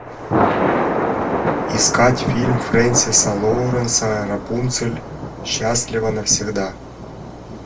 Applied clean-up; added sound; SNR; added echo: none; Thunder; 3 dB; reverberation time 0.2 s.